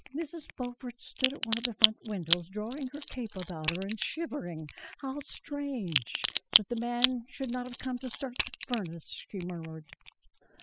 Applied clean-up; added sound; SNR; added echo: classical method spectral subtraction.